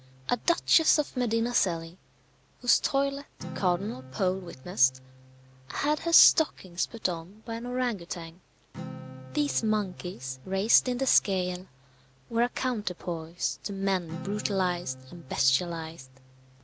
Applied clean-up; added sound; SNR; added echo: none; Acoustic guitar; 17 dB; none.